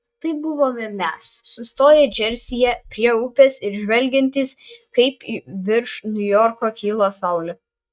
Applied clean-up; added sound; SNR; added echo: neural mask model DeepFilterNet 3.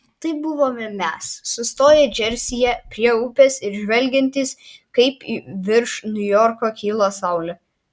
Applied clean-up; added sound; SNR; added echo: none; none; none; none.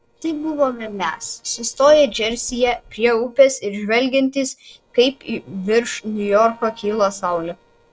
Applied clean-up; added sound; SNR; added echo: neural separator model SepFormer DNS4.